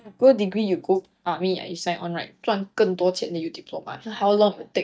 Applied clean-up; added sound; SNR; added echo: neural mask model DeepFilterNet 3.